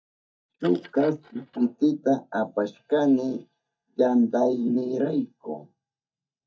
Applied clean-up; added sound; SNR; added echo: neural mask model DeepFilterNet 3.